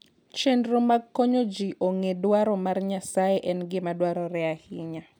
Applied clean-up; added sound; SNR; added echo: none; none; none; none.